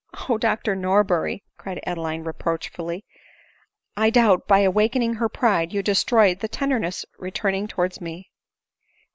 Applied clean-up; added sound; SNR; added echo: none; none; none; none.